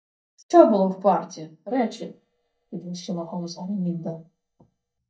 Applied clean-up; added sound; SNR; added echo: neural mask model DeepFilterNet 3.